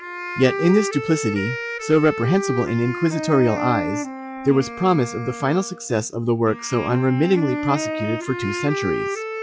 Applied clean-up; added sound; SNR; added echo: classical method log-MMSE.